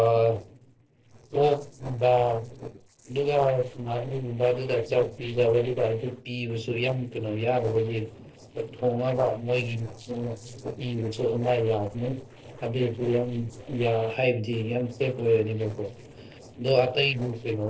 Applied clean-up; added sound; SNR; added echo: neural separator model SepFormer DNS4.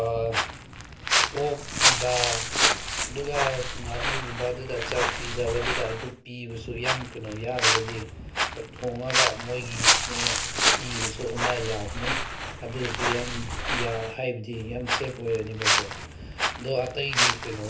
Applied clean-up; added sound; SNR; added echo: none; Walk, footsteps; -4 dB; reverberation time 0.3 s.